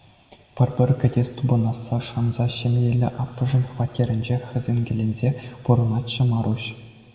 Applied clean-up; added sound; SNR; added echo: none; none; none; reverberation time 1.6 s.